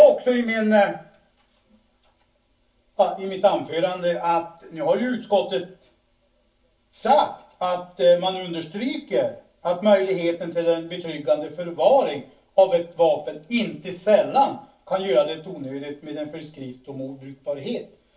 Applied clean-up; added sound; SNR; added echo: none; none; none; reverberation time 0.3 s.